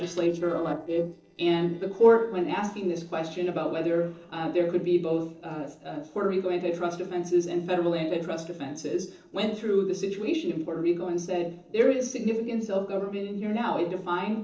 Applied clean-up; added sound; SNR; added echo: neural separator model SepFormer DNS4.